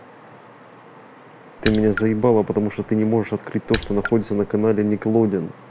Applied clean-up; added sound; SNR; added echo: none; Raindrop / Splash, splatter; 13 dB; none.